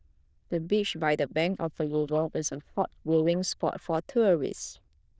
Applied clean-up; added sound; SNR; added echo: neural diffusion model UNIVERSE++.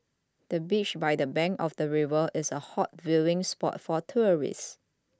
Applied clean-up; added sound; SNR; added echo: none; none; none; none.